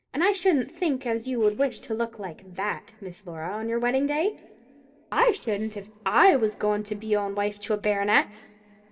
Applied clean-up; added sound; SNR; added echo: neural separator model SepFormer DNS4.